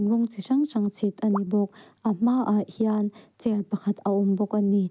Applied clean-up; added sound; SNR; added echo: none; none; none; none.